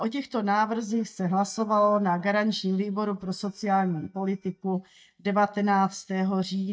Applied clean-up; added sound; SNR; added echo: neural mask model DeepFilterNet 3.